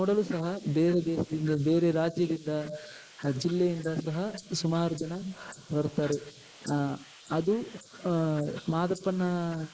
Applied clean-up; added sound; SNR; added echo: neural mask model Resemble Enhance denoiser.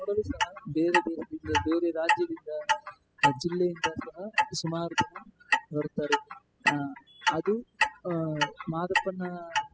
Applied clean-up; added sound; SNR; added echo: classical method spectral subtraction.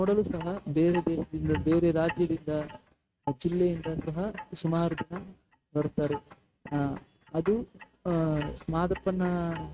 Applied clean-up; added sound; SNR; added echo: neural mask model RNNoise.